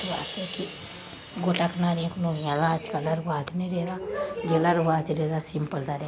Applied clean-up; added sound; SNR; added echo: none; Crash cymbal; 17 dB; none.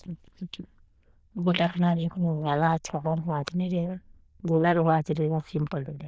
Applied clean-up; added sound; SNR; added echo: neural diffusion model UNIVERSE++.